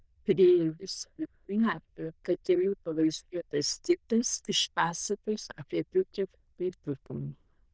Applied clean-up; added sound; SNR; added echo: neural diffusion model UNIVERSE++.